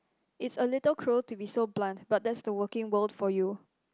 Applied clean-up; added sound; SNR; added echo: none; none; none; none.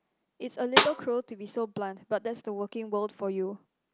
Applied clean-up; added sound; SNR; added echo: none; Snare drum; -3 dB; none.